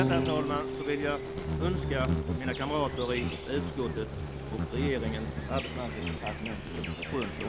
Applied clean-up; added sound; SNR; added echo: none; Insect + Electric guitar / Bass guitar; -1 dB; none.